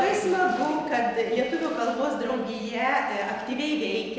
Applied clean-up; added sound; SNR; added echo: none; none; none; none.